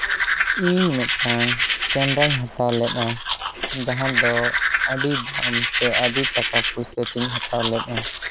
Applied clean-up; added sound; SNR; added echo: none; Domestic sounds, home sounds; -2 dB; none.